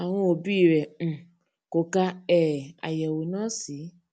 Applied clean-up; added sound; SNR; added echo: none; none; none; none.